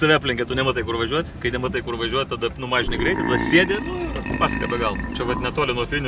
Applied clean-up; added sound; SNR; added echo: none; Burping, eructation; 5 dB; none.